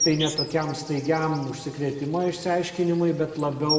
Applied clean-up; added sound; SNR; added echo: none; Insect; 9 dB; reverberation time 1.4 s.